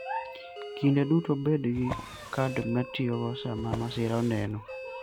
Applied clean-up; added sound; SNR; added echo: none; Doorbell + Drawer open or close; 11 dB; none.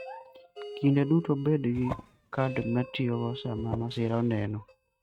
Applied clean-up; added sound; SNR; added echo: neural mask model RNNoise.